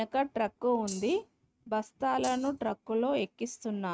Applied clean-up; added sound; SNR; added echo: neural mask model RNNoise.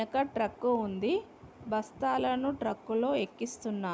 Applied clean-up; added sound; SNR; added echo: none; none; none; none.